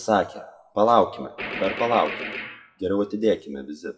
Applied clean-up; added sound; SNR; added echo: classical method WPE with log-MMSE.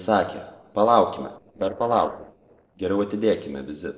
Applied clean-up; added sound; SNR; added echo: neural separator model SepFormer DNS4.